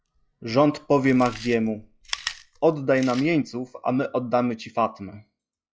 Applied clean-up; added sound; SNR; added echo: classical method log-MMSE.